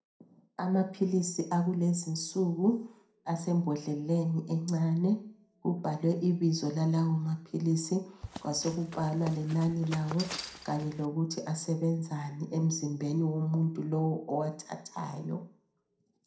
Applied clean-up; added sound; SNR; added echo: none; Run; 13 dB; reverberation time 0.4 s.